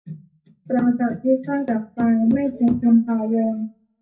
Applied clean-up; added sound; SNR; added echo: none; none; none; reverberation time 0.4 s.